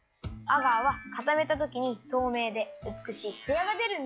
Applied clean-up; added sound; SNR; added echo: classical method log-MMSE.